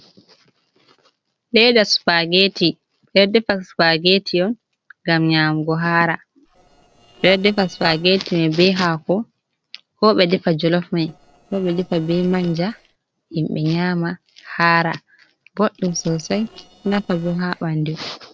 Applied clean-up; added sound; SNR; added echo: neural separator model SepFormer DNS4.